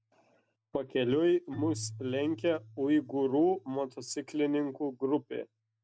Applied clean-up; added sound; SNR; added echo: none; Keyboard (musical); 18 dB; none.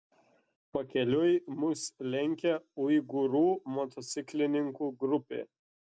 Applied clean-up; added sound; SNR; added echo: none; none; none; none.